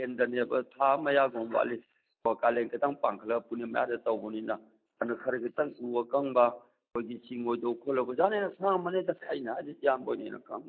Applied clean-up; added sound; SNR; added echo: neural mask model Resemble Enhance denoiser.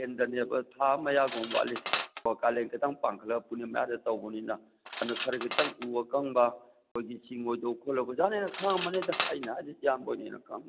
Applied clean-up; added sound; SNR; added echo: none; Cutlery, silverware; 4 dB; none.